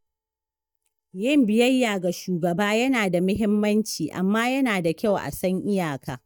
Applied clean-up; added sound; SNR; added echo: neural mask model DeepFilterNet 3.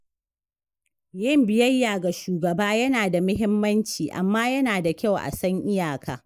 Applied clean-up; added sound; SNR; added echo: neural mask model Resemble Enhance denoiser.